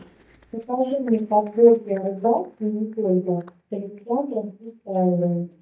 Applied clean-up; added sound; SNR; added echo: neural mask model DeepFilterNet 3.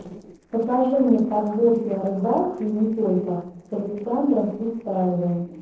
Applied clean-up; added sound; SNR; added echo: neural separator model SepFormer DNS4.